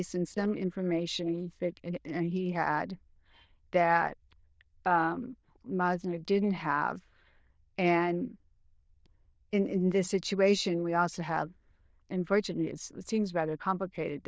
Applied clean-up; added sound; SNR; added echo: neural diffusion model UNIVERSE++.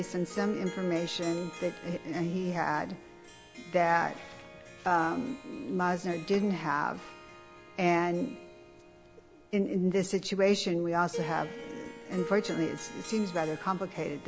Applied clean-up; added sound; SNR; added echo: none; Harp; 14 dB; none.